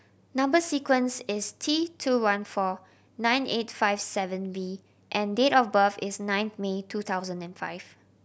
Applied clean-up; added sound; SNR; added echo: none; none; none; none.